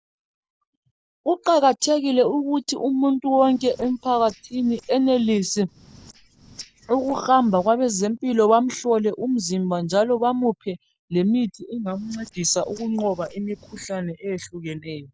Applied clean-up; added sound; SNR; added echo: neural separator model SepFormer DNS4.